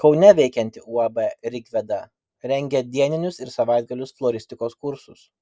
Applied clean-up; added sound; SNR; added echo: none; none; none; none.